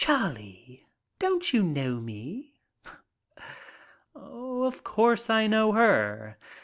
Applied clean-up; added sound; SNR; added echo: none; none; none; none.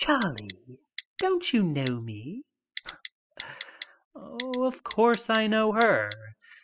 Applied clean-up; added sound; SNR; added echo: classical method spectral subtraction.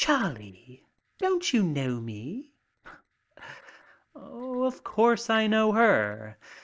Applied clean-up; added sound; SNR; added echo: neural separator model SepFormer DNS4.